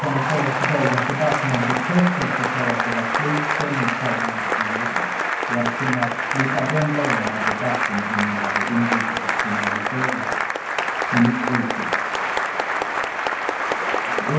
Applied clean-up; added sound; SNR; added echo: none; Applause / Cheering; -2 dB; reverberation time 0.9 s.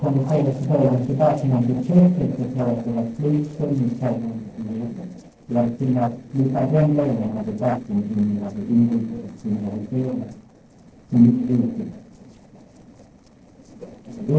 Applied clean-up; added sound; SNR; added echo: neural separator model SepFormer DNS4.